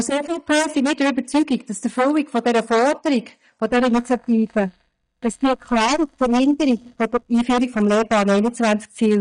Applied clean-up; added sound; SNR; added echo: neural mask model DeepFilterNet 3.